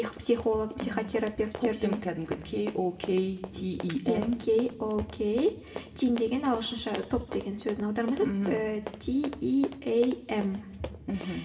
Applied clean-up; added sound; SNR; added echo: none; Run; 15 dB; reverberation time 1.6 s.